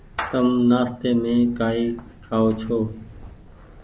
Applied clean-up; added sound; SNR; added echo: none; Meow / Clapping; 17 dB; none.